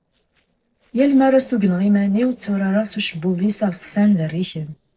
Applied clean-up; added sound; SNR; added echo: neural separator model SepFormer DNS4.